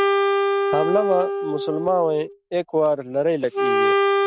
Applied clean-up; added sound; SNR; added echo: none; Wind instrument, woodwind instrument; -1 dB; none.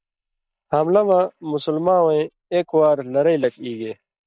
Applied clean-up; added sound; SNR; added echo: neural mask model Resemble Enhance denoiser.